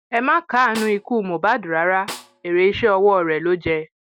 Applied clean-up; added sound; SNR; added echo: none; Snare drum; 19 dB; none.